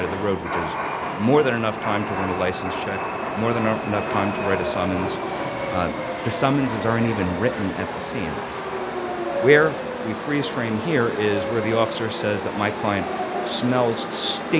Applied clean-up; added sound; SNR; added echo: none; Chatter / Subway, metro, underground; 4 dB; none.